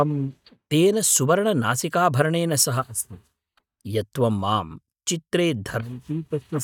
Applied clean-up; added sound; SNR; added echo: neural mask model DeepFilterNet 3.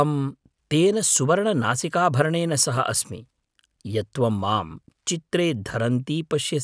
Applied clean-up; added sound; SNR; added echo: none; none; none; none.